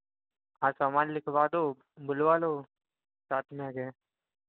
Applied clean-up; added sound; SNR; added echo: none; none; none; none.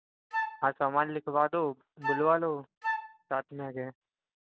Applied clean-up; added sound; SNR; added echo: none; Wind instrument, woodwind instrument; 5 dB; none.